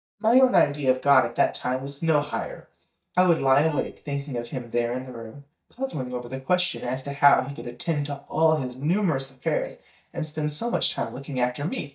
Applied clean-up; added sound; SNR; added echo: neural mask model DeepFilterNet 3.